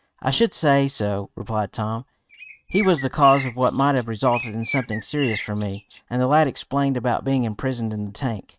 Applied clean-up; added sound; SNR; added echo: neural mask model RNNoise.